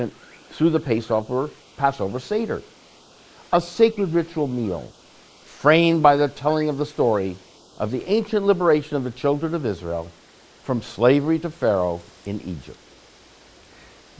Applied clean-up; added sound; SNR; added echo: neural mask model Resemble Enhance denoiser.